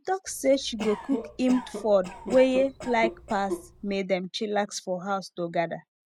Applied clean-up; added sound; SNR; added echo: none; Cough; 10 dB; none.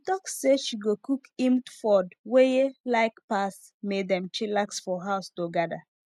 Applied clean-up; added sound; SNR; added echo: none; none; none; none.